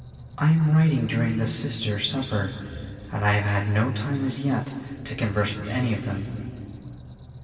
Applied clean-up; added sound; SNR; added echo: none; Squeak; 19 dB; reverberation time 2.6 s.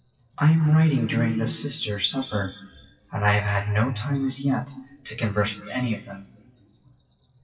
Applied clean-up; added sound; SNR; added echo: classical method WPE with log-MMSE.